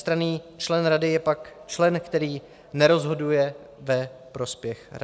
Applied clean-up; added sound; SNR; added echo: none; none; none; none.